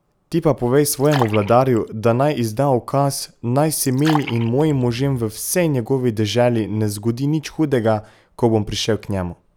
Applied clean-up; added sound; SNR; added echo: none; Fill (with liquid); 14 dB; none.